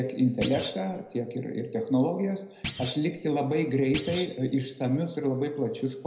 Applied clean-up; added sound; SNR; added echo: none; Thump, thud; 8 dB; reverberation time 0.8 s.